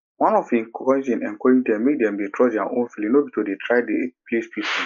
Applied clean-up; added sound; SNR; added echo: neural mask model Resemble Enhance denoiser.